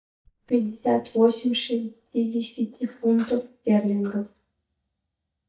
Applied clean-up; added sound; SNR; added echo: neural mask model DeepFilterNet 3.